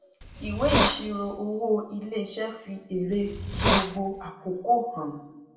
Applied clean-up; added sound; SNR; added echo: none; Hiss; -2 dB; reverberation time 0.7 s.